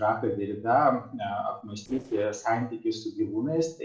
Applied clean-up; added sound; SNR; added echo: neural separator model SepFormer DNS4.